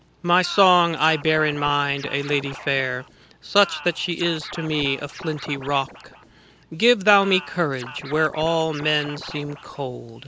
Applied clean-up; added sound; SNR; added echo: none; Scratching (performance technique); 16 dB; none.